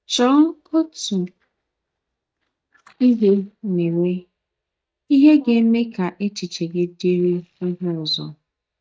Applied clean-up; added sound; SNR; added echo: neural mask model DeepFilterNet 3.